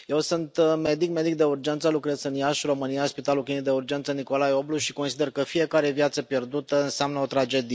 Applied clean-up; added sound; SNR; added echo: none; none; none; none.